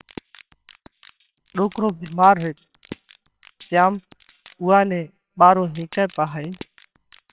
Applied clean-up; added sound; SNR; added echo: neural separator model SepFormer WHAMR!.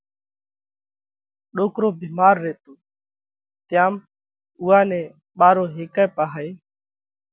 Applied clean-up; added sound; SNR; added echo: none; none; none; none.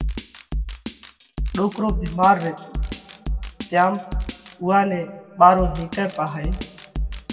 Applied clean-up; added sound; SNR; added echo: none; Drum kit; 7 dB; reverberation time 1.4 s.